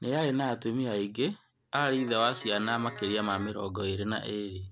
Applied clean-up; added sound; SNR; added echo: none; Guitar; 14 dB; none.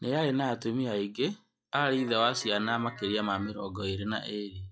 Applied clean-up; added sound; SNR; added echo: classical method log-MMSE.